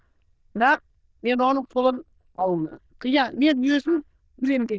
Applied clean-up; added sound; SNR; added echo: neural diffusion model UNIVERSE++.